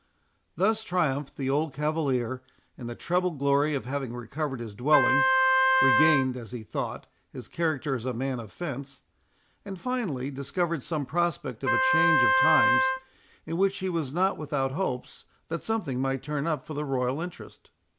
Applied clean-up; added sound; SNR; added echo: none; Wind instrument, woodwind instrument; -4 dB; none.